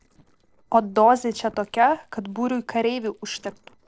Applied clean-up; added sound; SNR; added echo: neural separator model SepFormer DNS4.